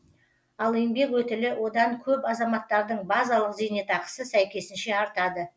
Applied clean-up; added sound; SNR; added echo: none; none; none; none.